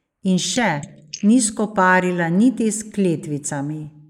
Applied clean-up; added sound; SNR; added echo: neural mask model Resemble Enhance denoiser.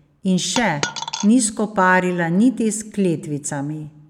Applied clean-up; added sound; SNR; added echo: none; Coin (dropping); 7 dB; none.